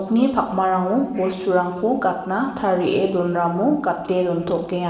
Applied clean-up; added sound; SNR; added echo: none; none; none; reverberation time 1.4 s.